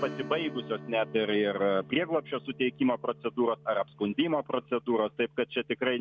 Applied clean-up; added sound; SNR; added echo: none; Strum; 17 dB; none.